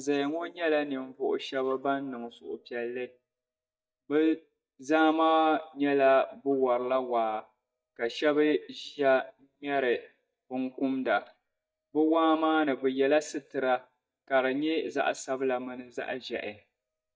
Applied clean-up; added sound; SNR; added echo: neural mask model DeepFilterNet 3.